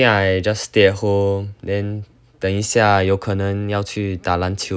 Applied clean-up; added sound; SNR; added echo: none; none; none; none.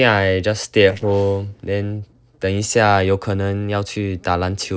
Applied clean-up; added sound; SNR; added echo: neural separator model SepFormer DNS4.